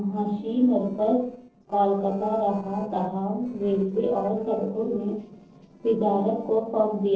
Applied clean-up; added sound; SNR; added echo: neural separator model SepFormer DNS4.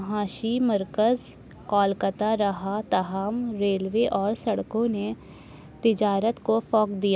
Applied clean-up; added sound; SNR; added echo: none; none; none; none.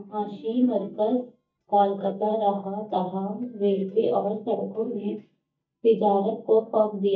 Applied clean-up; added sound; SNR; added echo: neural mask model DeepFilterNet 3.